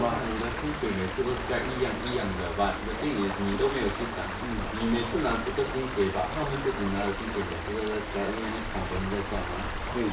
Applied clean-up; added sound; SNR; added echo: none; Stream; 5 dB; reverberation time 0.5 s.